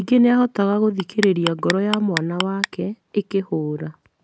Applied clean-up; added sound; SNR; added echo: none; Clock; 8 dB; none.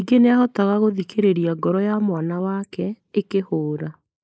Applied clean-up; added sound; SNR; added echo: neural mask model Resemble Enhance denoiser.